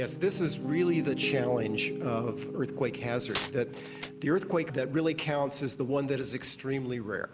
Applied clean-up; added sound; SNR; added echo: none; Piano + Glass; 8 dB; none.